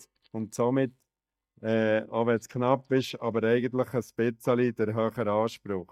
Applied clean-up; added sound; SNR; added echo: neural mask model DeepFilterNet 3.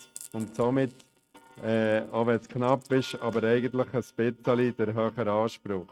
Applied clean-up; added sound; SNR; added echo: neural mask model RNNoise.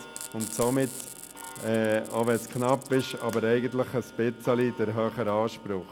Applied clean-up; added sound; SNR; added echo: none; Frying (food) + Clock; 15 dB; none.